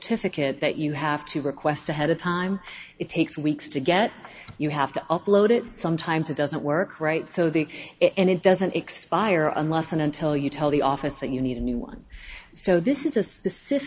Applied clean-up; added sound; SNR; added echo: none; none; none; none.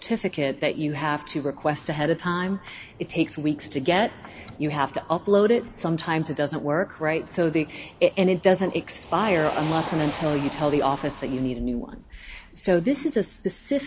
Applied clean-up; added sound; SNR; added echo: none; Motor vehicle (road); 17 dB; none.